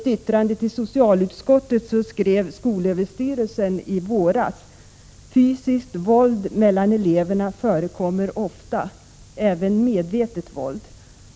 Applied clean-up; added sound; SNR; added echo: none; none; none; none.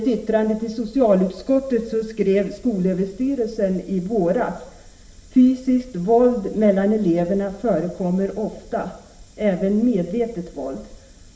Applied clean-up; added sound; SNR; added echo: none; none; none; reverberation time 0.8 s.